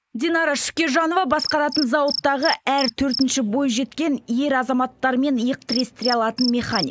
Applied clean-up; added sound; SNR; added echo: neural mask model Resemble Enhance denoiser.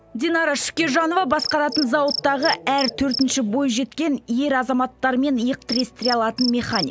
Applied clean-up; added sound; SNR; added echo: none; Cricket; 11 dB; none.